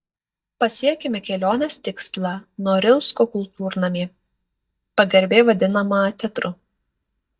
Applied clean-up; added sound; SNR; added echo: neural mask model DeepFilterNet 3.